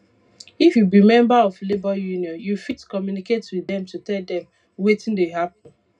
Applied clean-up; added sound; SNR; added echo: none; none; none; reverberation time 0.2 s.